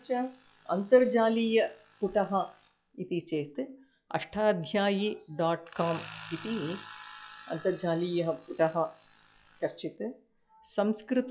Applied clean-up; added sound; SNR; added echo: classical method log-MMSE.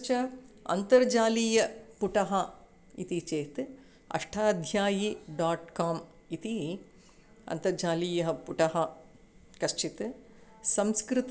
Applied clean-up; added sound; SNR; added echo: none; none; none; none.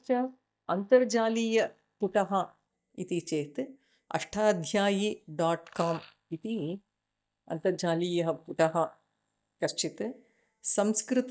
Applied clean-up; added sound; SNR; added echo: neural mask model DeepFilterNet 3.